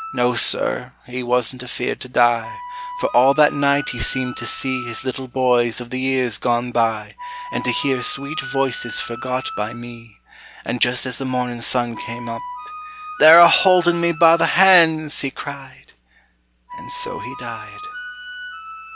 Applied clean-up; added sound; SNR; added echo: none; Wind instrument, woodwind instrument; 14 dB; none.